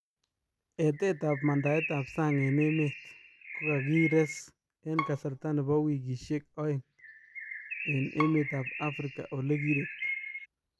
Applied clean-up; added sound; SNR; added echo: none; Bird + Bowed string instrument; 8 dB; none.